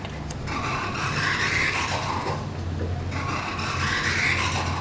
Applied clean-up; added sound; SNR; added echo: none; Sliding door; -3 dB; none.